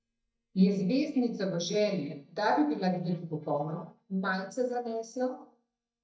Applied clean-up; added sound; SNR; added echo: neural mask model DeepFilterNet 3.